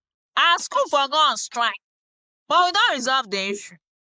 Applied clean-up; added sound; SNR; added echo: neural mask model Resemble Enhance denoiser.